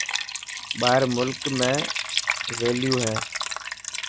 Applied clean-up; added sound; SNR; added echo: none; Liquid; 2 dB; none.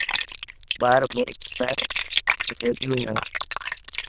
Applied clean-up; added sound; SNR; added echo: neural diffusion model UNIVERSE++.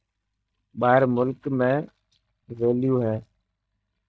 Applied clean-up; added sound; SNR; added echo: neural mask model DeepFilterNet 3.